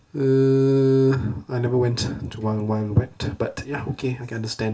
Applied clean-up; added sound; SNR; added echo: none; none; none; reverberation time 0.2 s.